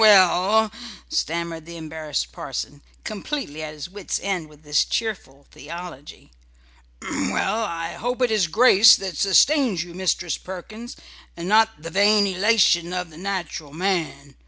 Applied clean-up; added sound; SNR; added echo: none; none; none; none.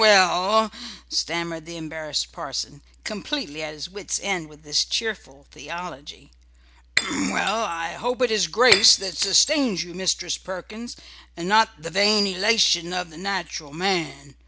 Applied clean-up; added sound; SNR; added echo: none; Shatter; 6 dB; none.